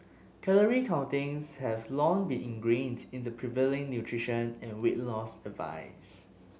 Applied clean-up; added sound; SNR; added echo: none; none; none; none.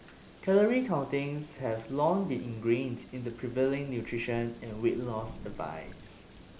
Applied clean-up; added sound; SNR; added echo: none; Thunder / Rain; 19 dB; none.